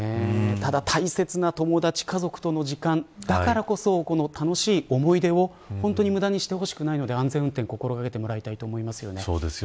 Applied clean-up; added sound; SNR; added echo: none; none; none; none.